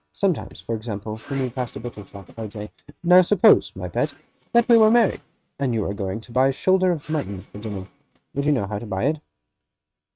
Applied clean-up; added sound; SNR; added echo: neural mask model RNNoise.